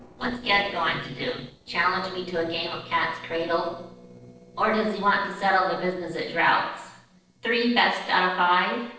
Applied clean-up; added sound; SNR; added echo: neural separator model SepFormer DNS4.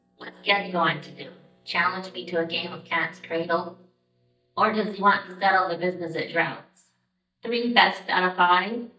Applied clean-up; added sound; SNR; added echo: neural mask model DeepFilterNet 3.